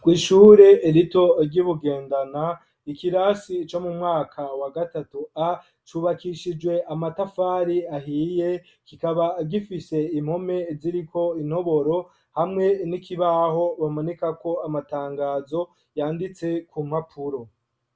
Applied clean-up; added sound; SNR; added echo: none; none; none; none.